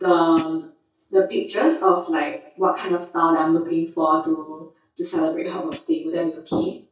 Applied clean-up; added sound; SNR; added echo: neural mask model DeepFilterNet 3.